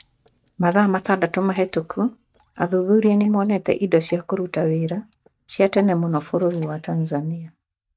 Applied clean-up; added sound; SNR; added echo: neural mask model DeepFilterNet 3.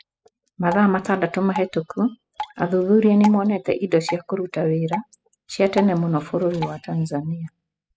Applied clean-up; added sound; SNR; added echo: classical method spectral subtraction.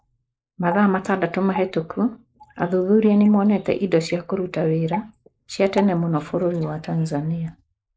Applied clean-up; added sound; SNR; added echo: neural mask model Resemble Enhance denoiser.